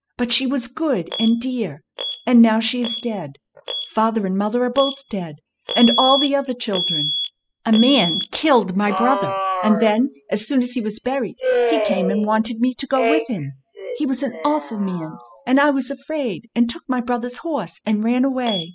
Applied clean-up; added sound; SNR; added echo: classical method spectral subtraction.